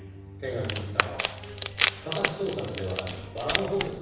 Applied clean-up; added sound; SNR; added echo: none; Wood; -1 dB; reverberation time 1.1 s.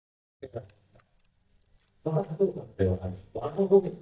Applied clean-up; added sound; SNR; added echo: neural mask model DeepFilterNet 3.